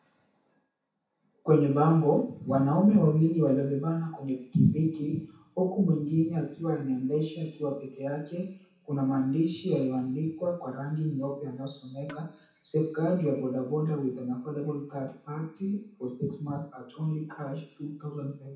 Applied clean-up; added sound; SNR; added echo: none; Percussion; 19 dB; reverberation time 0.7 s.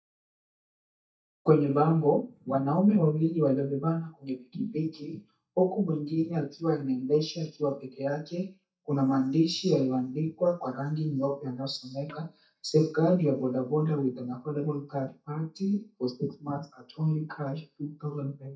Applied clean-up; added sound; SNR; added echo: neural mask model DeepFilterNet 3.